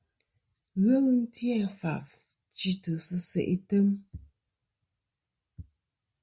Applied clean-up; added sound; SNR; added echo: none; none; none; none.